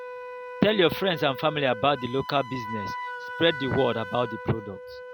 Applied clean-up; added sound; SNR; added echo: none; Wind instrument, woodwind instrument; 10 dB; none.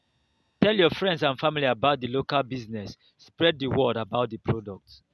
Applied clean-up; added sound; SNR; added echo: none; none; none; none.